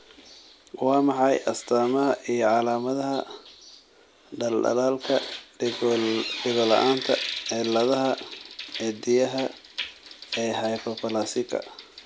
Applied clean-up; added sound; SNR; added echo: none; none; none; none.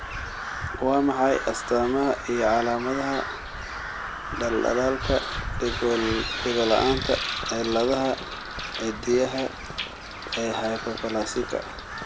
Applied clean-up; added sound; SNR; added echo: none; Crow; 7 dB; none.